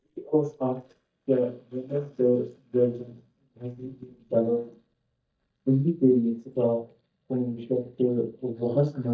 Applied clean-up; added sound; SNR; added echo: neural mask model DeepFilterNet 3.